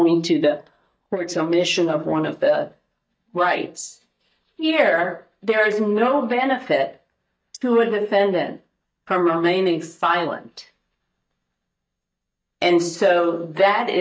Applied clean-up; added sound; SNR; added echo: neural mask model DeepFilterNet 3.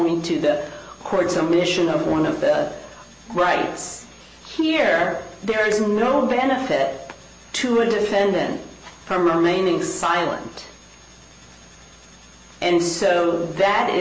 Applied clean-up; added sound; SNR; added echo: none; none; none; none.